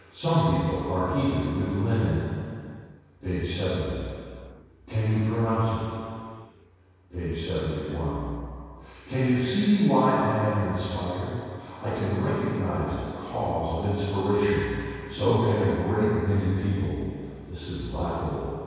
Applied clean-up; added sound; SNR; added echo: none; none; none; reverberation time 2.2 s.